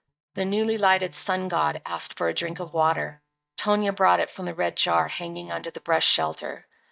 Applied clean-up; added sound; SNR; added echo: neural mask model DeepFilterNet 3.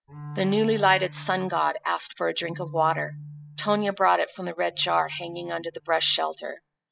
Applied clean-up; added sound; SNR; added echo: classical method spectral subtraction.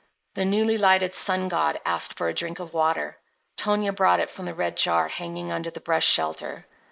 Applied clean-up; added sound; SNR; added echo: neural mask model Resemble Enhance denoiser.